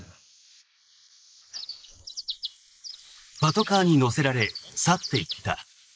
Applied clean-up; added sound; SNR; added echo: neural mask model Resemble Enhance denoiser.